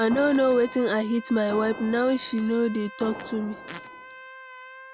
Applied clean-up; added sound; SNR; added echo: none; Fireworks + Trumpet; 15 dB; none.